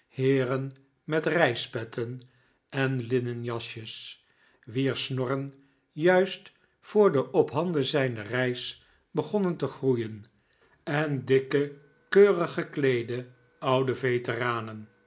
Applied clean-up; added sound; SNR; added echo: none; none; none; none.